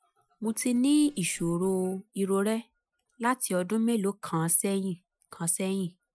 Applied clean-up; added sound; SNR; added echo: classical method Wiener filter.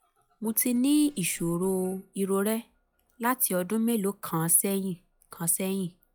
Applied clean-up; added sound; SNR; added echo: classical method log-MMSE.